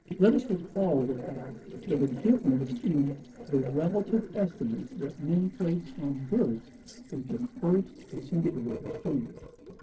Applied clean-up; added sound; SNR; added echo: neural separator model SepFormer DNS4.